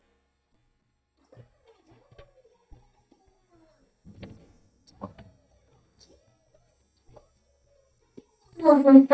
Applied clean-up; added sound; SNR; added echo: neural mask model DeepFilterNet 3.